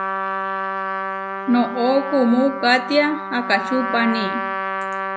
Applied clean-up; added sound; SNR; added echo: none; Trumpet; 5 dB; none.